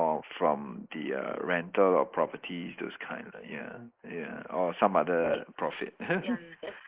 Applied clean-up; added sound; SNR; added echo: neural mask model Resemble Enhance denoiser.